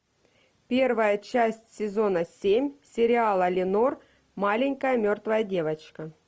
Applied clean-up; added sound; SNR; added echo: none; none; none; none.